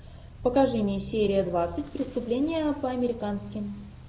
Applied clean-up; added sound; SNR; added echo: none; Accelerating, revving, vroom / Motor vehicle (road); 16 dB; none.